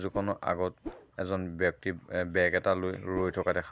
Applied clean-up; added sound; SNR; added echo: none; Whoosh, swoosh, swish; 13 dB; none.